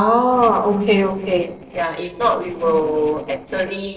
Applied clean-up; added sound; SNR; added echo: neural separator model SepFormer DNS4.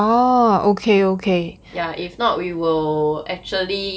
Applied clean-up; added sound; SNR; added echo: none; none; none; none.